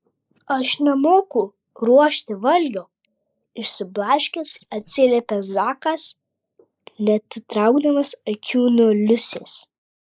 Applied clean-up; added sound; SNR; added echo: neural mask model Resemble Enhance denoiser.